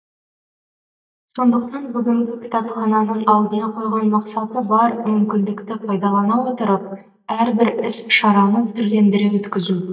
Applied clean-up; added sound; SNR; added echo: neural mask model DeepFilterNet 3.